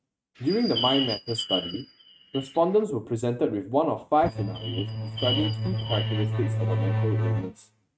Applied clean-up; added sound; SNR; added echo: neural mask model RNNoise.